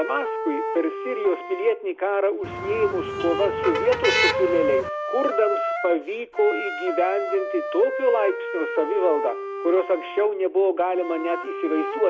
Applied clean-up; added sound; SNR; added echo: none; Wind instrument, woodwind instrument + Motor vehicle (road); 4 dB; none.